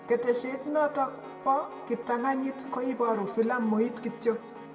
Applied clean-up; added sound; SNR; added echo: none; Piano; 16 dB; reverberation time 1.2 s.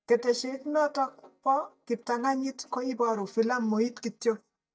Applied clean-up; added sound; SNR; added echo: neural mask model DeepFilterNet 3.